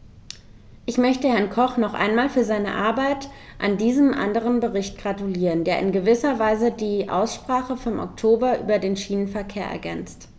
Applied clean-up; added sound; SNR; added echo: none; none; none; none.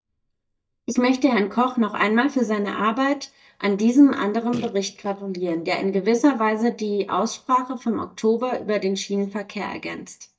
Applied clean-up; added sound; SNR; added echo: neural mask model DeepFilterNet 3.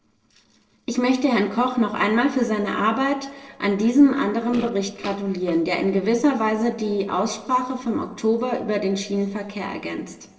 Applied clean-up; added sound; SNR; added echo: neural separator model SepFormer DNS4.